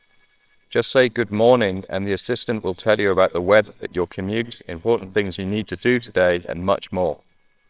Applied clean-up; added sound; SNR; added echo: neural separator model SepFormer WHAMR!.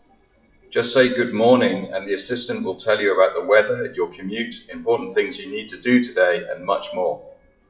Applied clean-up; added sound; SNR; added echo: classical method WPE with log-MMSE.